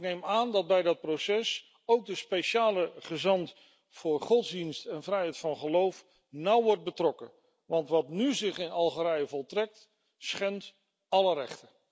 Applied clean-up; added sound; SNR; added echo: none; none; none; none.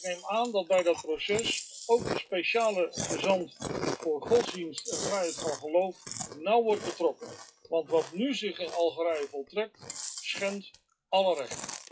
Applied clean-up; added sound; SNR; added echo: classical method WPE with log-MMSE.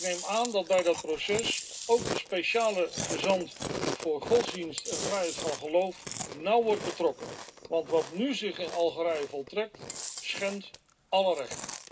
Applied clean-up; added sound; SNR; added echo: none; Chewing, mastication; 8 dB; reverberation time 0.2 s.